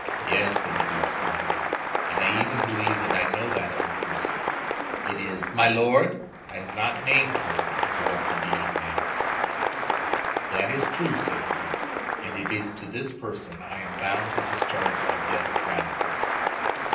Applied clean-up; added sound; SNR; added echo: none; Applause; -2 dB; reverberation time 0.6 s.